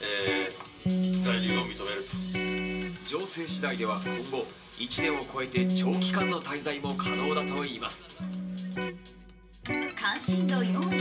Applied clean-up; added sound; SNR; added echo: none; Electric guitar; -2 dB; reverberation time 0.2 s.